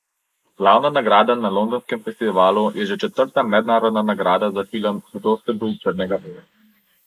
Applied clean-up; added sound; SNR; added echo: neural mask model Resemble Enhance denoiser.